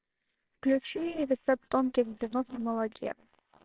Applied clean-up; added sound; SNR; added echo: neural separator model SepFormer WHAMR!.